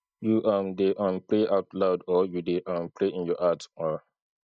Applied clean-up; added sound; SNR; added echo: neural mask model DeepFilterNet 3.